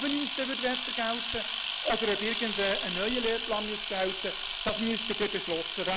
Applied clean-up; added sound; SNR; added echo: none; Camera; 0 dB; none.